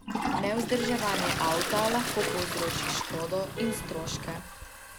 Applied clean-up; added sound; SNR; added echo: none; Vehicle horn, car horn, honking + Toilet flush; 1 dB; none.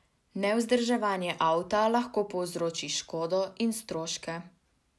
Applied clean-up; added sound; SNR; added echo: none; none; none; none.